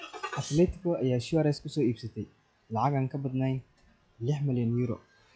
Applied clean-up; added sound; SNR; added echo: classical method log-MMSE.